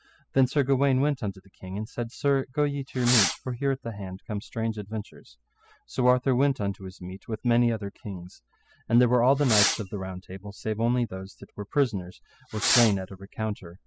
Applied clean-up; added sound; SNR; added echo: classical method spectral subtraction.